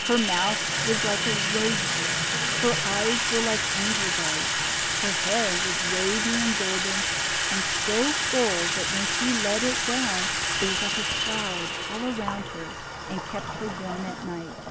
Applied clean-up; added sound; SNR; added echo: none; Sink (filling or washing) / Water tap, faucet; -4 dB; none.